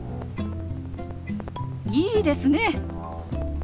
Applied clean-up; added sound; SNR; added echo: none; Crackle; 15 dB; none.